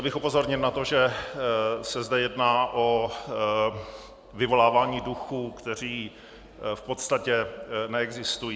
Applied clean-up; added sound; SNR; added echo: none; none; none; none.